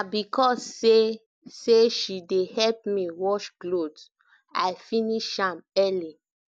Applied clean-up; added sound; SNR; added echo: none; none; none; none.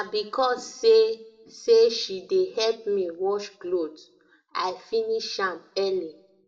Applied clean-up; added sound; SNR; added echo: none; none; none; reverberation time 0.4 s.